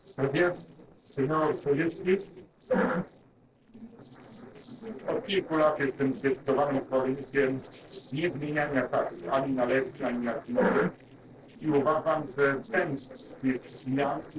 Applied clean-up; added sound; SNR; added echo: neural separator model SepFormer DNS4.